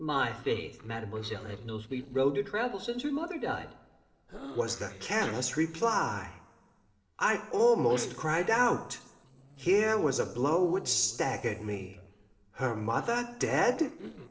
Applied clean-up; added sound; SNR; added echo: neural separator model SepFormer DNS4.